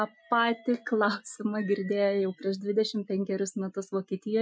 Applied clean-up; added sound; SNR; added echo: classical method Wiener filter.